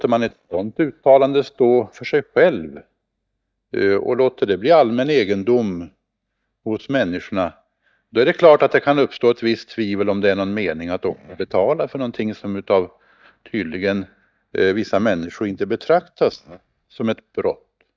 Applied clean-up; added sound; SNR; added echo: neural mask model DeepFilterNet 3.